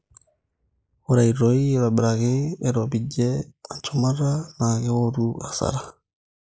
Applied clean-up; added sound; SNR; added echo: neural mask model Resemble Enhance denoiser.